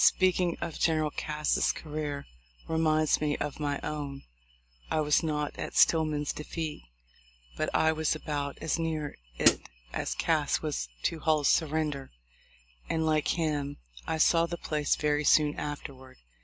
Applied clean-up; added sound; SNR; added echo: none; Hi-hat; -3 dB; none.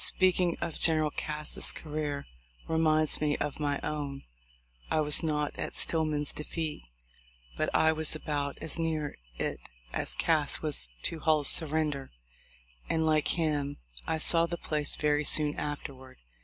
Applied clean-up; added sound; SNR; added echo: none; none; none; none.